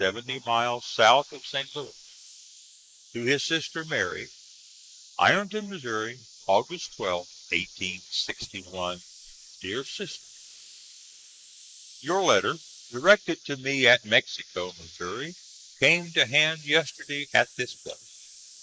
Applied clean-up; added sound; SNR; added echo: neural mask model Resemble Enhance denoiser.